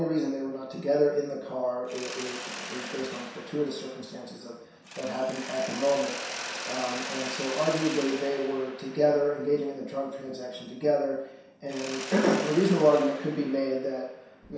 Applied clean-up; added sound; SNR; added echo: none; Mechanisms; 12 dB; reverberation time 0.7 s.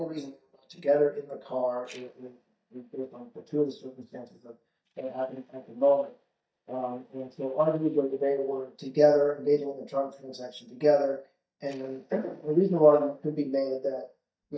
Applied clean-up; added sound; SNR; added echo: neural mask model DeepFilterNet 3.